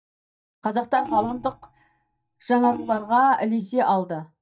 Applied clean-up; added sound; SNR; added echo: neural mask model DeepFilterNet 3.